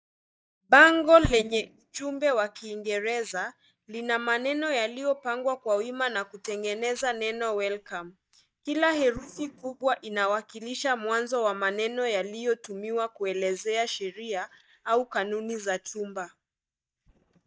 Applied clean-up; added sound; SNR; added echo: neural mask model DeepFilterNet 3.